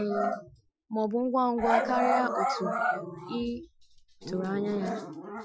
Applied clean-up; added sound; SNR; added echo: classical method Wiener filter.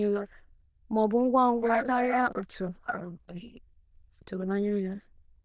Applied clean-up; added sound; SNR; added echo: neural diffusion model UNIVERSE++.